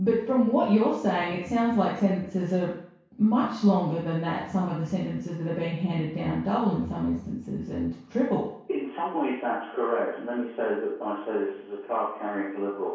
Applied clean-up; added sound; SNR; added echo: none; none; none; reverberation time 0.6 s.